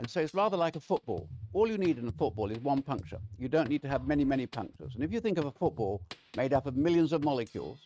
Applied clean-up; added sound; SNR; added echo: neural mask model RNNoise.